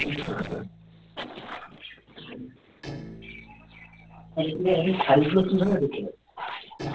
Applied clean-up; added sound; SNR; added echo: neural separator model SepFormer DNS4.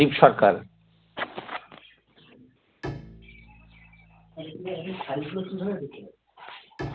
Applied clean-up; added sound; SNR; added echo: none; Bowed string instrument; 18 dB; none.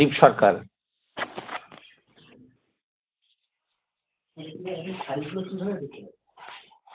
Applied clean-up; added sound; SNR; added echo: neural mask model Resemble Enhance denoiser.